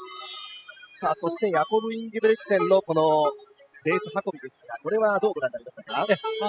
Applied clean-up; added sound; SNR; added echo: classical method spectral subtraction.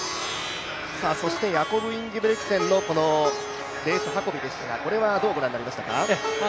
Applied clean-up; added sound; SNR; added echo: none; Plucked string instrument; 7 dB; none.